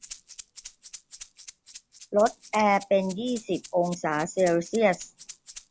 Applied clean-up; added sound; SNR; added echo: none; Rattle (instrument); 19 dB; none.